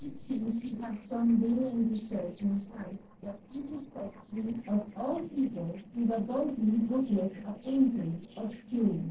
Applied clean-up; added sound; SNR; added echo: neural separator model SepFormer DNS4.